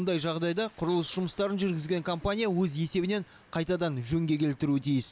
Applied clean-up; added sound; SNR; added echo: none; none; none; none.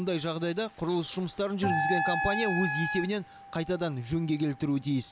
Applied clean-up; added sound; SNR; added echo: none; Acoustic guitar + Wind instrument, woodwind instrument; 4 dB; none.